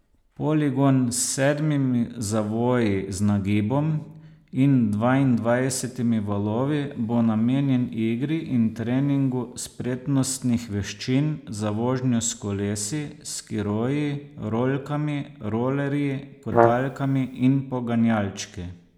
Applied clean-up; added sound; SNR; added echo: neural mask model Resemble Enhance denoiser.